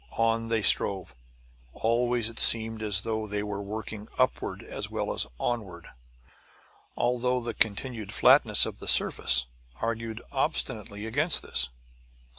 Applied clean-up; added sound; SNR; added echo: none; none; none; none.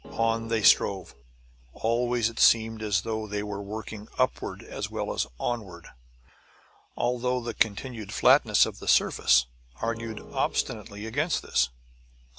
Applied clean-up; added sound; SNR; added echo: none; Keyboard (musical); 15 dB; none.